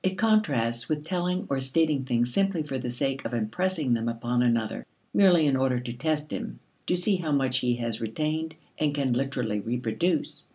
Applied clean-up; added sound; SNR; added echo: none; none; none; none.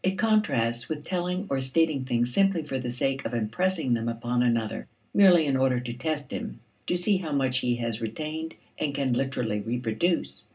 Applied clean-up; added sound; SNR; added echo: none; none; none; reverberation time 0.2 s.